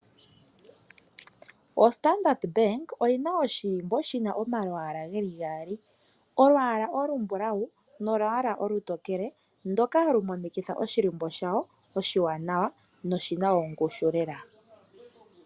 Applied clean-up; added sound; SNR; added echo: none; none; none; none.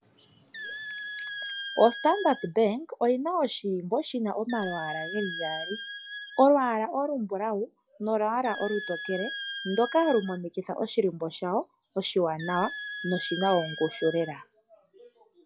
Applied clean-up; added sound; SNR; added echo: classical method log-MMSE.